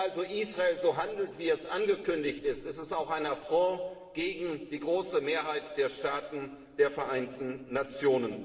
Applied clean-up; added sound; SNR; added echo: none; none; none; reverberation time 1.9 s.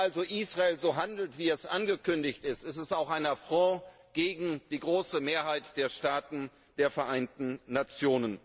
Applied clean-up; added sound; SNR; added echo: none; none; none; none.